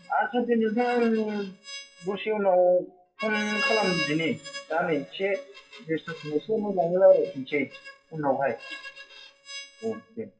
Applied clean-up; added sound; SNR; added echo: classical method WPE with log-MMSE.